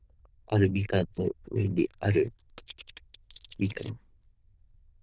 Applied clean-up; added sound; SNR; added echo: neural diffusion model UNIVERSE++.